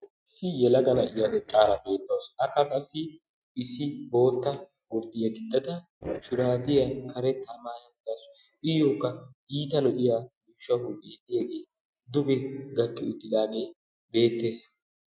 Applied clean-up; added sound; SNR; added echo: neural mask model RNNoise.